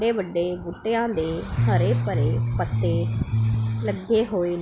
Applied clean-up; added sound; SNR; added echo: none; Bass guitar; -3 dB; none.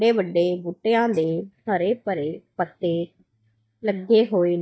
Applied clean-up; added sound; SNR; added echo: neural mask model DeepFilterNet 3.